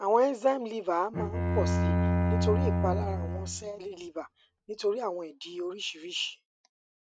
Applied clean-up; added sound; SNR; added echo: neural mask model RNNoise.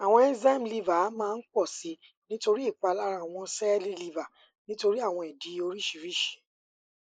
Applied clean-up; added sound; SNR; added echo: neural mask model Resemble Enhance denoiser.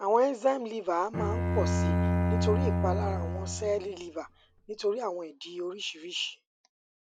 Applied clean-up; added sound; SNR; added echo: none; Bowed string instrument; -3 dB; none.